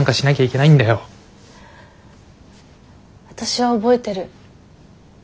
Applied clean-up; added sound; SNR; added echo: none; none; none; none.